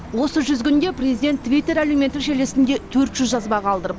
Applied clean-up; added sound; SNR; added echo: none; Chirp, tweet; 18 dB; none.